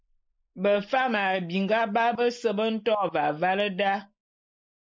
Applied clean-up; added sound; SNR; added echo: neural mask model Resemble Enhance denoiser.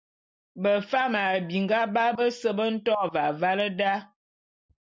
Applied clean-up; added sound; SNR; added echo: none; none; none; none.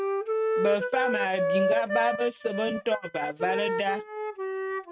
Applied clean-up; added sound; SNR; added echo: neural mask model RNNoise.